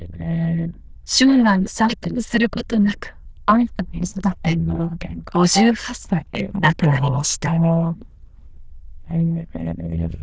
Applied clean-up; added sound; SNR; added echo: neural diffusion model UNIVERSE++.